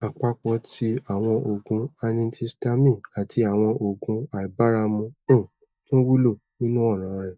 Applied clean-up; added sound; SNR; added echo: neural mask model DeepFilterNet 3.